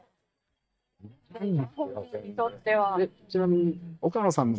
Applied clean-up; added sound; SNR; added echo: neural mask model DeepFilterNet 3.